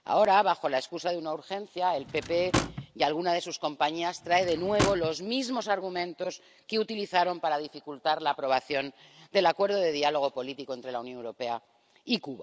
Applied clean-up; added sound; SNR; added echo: none; Drawer open or close / Wood; 6 dB; none.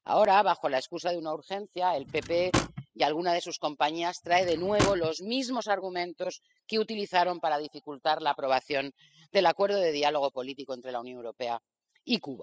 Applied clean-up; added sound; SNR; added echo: classical method spectral subtraction.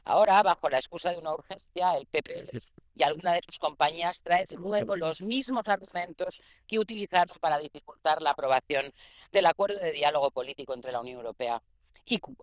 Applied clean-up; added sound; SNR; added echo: neural diffusion model UNIVERSE++.